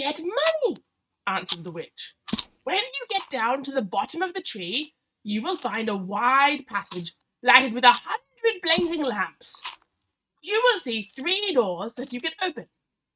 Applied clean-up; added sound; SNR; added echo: neural mask model RNNoise.